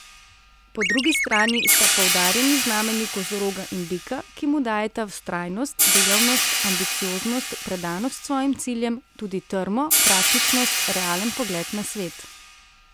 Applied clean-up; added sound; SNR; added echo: none; Chirp, tweet + Hi-hat; -2 dB; none.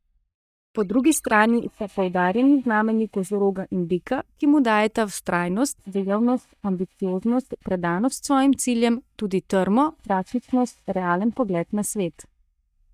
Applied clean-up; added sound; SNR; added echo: neural mask model DeepFilterNet 3.